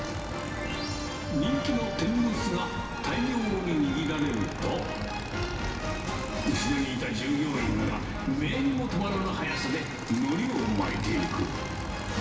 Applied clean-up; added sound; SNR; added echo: none; Motorcycle / Engine; 12 dB; reverberation time 2.5 s.